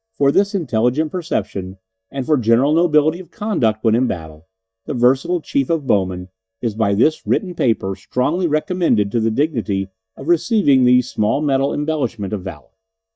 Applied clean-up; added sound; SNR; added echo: neural mask model DeepFilterNet 3.